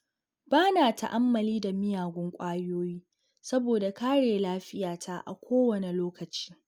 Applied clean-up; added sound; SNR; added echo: none; none; none; none.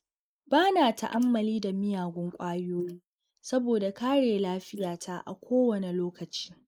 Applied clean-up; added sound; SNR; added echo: neural mask model Resemble Enhance denoiser.